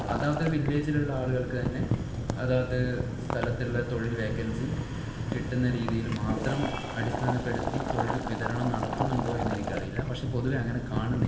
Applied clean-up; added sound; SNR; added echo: none; Boiling; 2 dB; reverberation time 1.9 s.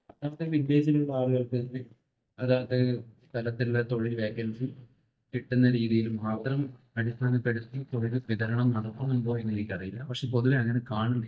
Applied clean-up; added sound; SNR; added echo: neural mask model DeepFilterNet 3.